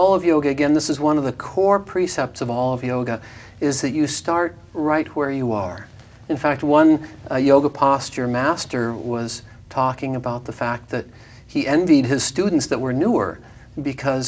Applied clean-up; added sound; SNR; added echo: none; none; none; none.